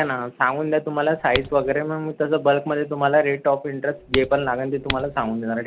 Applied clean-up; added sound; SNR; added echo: none; Typing; 10 dB; none.